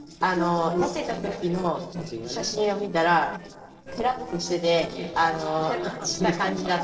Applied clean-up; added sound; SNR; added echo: neural separator model SepFormer DNS4.